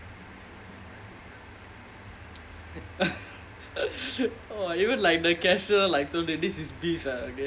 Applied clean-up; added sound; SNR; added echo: none; none; none; none.